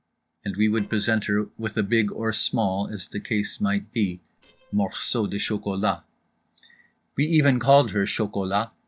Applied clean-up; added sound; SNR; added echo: neural separator model SepFormer DNS4.